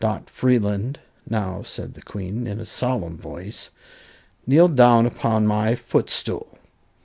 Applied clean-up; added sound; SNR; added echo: none; none; none; none.